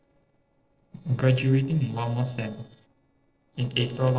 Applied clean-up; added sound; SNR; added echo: neural separator model SepFormer DNS4.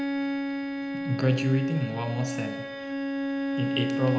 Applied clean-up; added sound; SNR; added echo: none; Bowed string instrument; 1 dB; reverberation time 0.8 s.